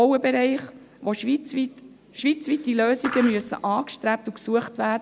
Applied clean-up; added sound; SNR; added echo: none; Skateboard; 9 dB; none.